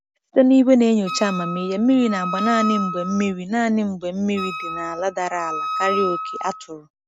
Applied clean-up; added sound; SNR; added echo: none; Wind instrument, woodwind instrument; 8 dB; none.